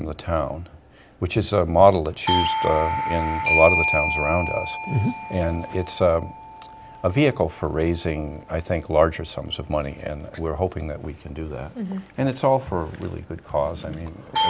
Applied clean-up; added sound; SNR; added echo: none; Doorbell; 6 dB; none.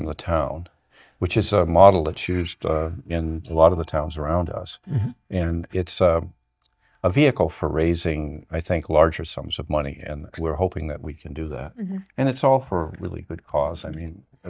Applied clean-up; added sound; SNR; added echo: neural mask model DeepFilterNet 3.